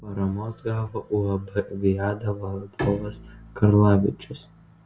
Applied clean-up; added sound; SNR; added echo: none; Bowed string instrument; 15 dB; none.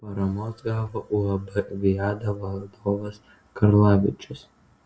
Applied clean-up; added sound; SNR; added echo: none; none; none; none.